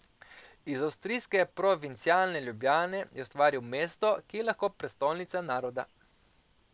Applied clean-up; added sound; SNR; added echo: none; none; none; none.